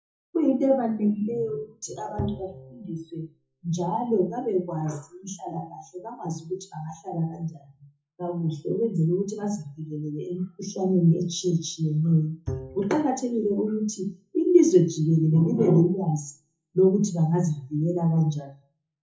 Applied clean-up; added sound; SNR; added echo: classical method WPE with log-MMSE.